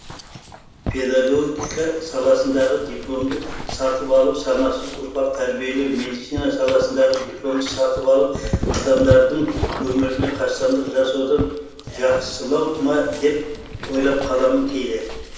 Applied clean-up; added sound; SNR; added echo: none; Dog; 10 dB; reverberation time 0.9 s.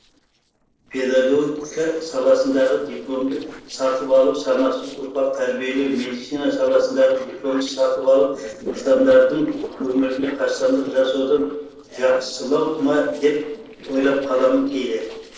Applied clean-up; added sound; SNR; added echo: neural separator model SepFormer DNS4.